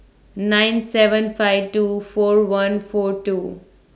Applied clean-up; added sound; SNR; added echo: none; none; none; none.